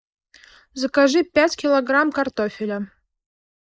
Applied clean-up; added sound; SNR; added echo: neural mask model Resemble Enhance denoiser.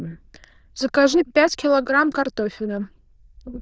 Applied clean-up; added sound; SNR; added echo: neural diffusion model UNIVERSE++.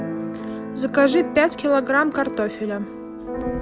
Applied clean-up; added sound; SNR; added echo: none; Keyboard (musical); 7 dB; none.